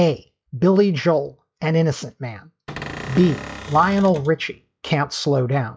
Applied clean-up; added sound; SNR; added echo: classical method log-MMSE.